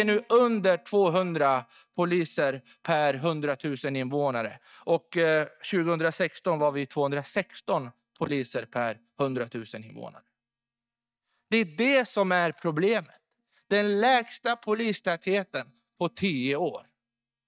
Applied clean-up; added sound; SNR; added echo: neural mask model DeepFilterNet 3.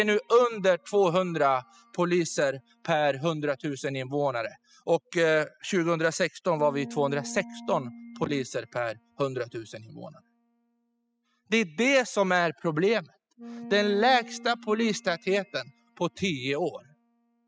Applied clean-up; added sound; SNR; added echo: classical method spectral subtraction.